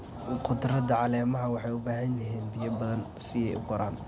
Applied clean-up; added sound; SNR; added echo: none; none; none; none.